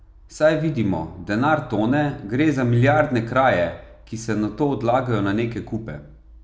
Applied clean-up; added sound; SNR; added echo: none; none; none; none.